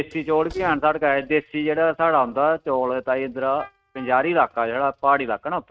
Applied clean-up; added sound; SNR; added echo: neural mask model RNNoise.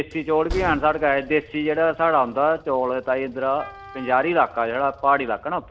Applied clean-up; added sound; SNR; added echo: none; Train + Wind instrument, woodwind instrument; 17 dB; none.